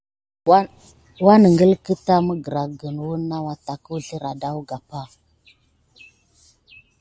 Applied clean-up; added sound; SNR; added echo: none; none; none; none.